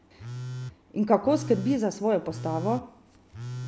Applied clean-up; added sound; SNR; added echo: none; Telephone; 10 dB; none.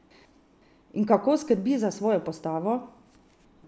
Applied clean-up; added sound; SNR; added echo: none; none; none; none.